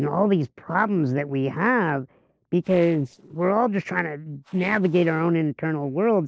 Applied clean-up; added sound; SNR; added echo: neural separator model SepFormer DNS4.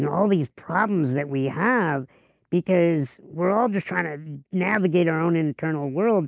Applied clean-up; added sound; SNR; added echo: none; none; none; none.